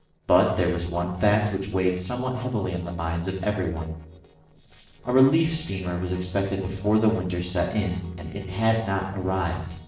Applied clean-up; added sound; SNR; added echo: neural separator model SepFormer DNS4.